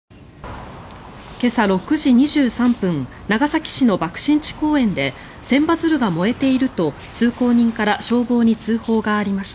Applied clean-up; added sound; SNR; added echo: none; none; none; none.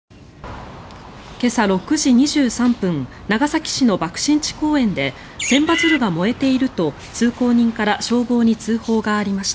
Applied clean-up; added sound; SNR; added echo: none; Bird; 3 dB; none.